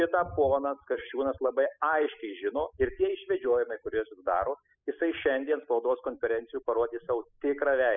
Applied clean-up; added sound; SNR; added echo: classical method spectral subtraction.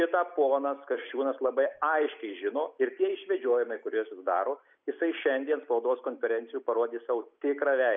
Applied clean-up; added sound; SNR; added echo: none; none; none; none.